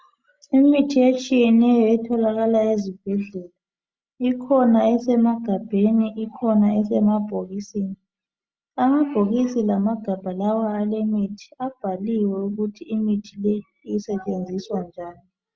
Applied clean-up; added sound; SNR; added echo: none; none; none; none.